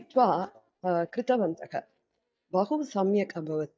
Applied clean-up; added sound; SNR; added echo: neural mask model DeepFilterNet 3.